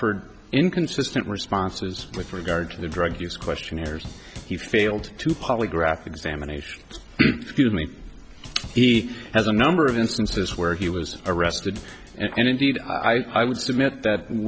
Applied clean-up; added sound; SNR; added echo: none; Drum / Drum kit; 17 dB; none.